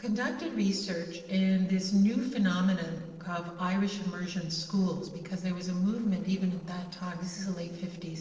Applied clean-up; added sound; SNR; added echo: neural separator model SepFormer DNS4.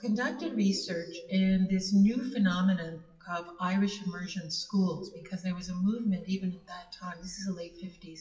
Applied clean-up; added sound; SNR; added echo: classical method WPE with log-MMSE.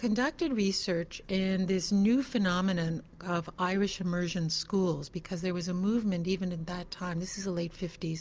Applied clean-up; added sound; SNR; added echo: none; none; none; none.